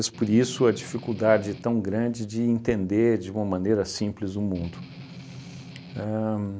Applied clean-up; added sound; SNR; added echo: none; Strum; 15 dB; none.